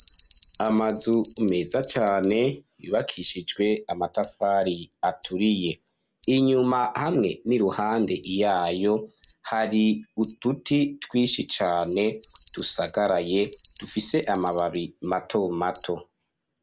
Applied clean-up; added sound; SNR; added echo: none; Alarm; 15 dB; none.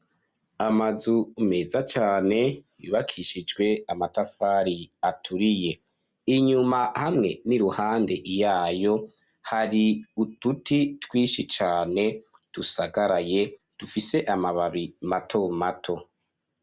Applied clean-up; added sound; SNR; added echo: none; none; none; none.